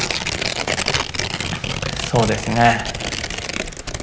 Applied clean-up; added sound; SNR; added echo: none; Tearing; 1 dB; none.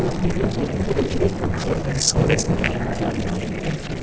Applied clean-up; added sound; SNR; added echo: neural separator model SepFormer DNS4.